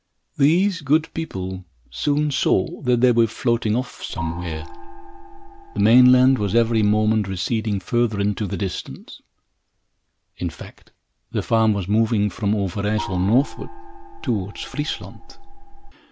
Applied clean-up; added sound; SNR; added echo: none; Gong; 11 dB; none.